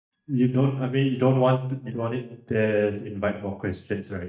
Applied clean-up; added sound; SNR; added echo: neural mask model DeepFilterNet 3.